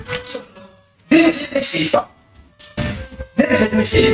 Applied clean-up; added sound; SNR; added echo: neural mask model RNNoise.